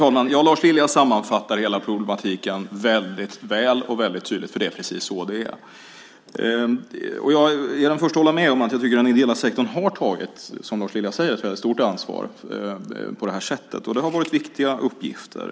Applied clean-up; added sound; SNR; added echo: none; none; none; none.